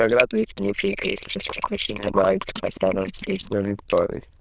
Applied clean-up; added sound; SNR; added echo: neural diffusion model UNIVERSE++.